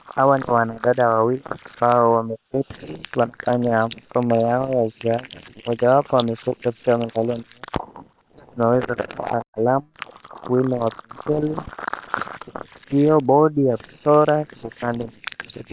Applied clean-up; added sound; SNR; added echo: neural separator model SepFormer WHAM!.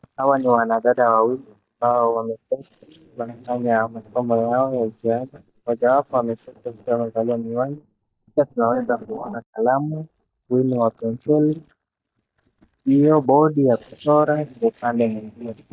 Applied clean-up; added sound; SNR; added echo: neural mask model DeepFilterNet 3.